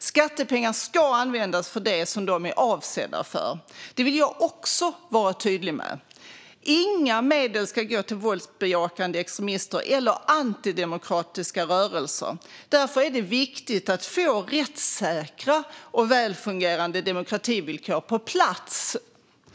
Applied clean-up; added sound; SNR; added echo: none; none; none; none.